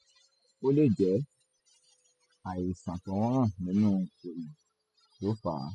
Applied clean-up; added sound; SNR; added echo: classical method spectral subtraction.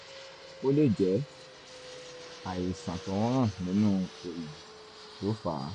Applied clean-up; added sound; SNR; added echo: none; Fixed-wing aircraft, airplane; 16 dB; none.